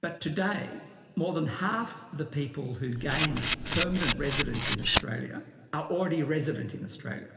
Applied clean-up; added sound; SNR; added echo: none; Camera; -4 dB; reverberation time 1.9 s.